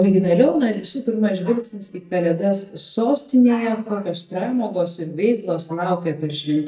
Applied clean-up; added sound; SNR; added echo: neural mask model DeepFilterNet 3.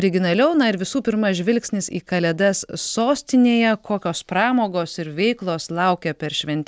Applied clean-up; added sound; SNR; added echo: none; none; none; none.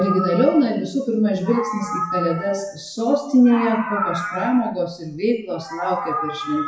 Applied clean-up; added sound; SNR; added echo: classical method WPE with log-MMSE.